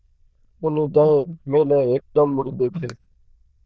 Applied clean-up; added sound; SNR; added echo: neural diffusion model UNIVERSE++.